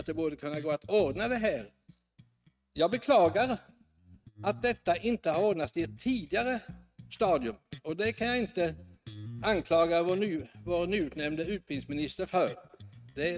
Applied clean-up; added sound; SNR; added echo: neural mask model RNNoise.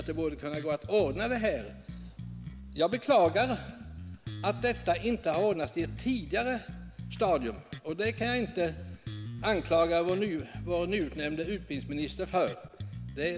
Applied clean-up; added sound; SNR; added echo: none; Bass guitar; 11 dB; none.